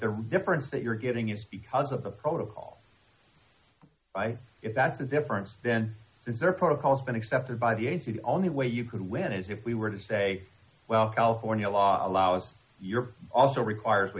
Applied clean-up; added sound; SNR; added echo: none; none; none; none.